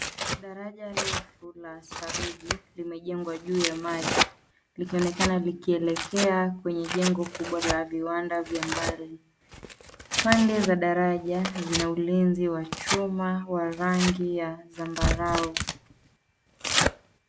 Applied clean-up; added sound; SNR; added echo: none; Tearing; 4 dB; none.